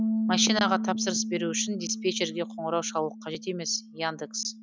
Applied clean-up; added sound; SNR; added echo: none; Bass guitar; 3 dB; none.